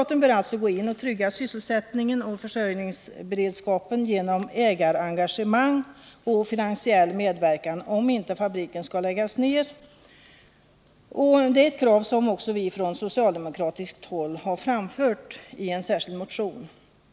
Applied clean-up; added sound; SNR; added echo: none; none; none; none.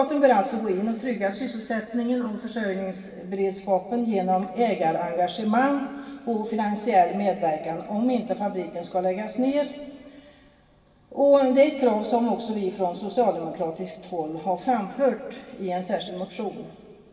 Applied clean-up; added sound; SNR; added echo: none; none; none; reverberation time 1.9 s.